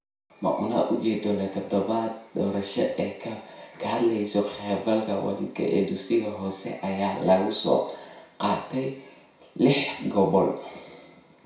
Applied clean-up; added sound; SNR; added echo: none; none; none; reverberation time 0.6 s.